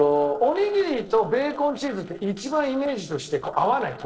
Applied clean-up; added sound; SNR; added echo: neural separator model SepFormer DNS4.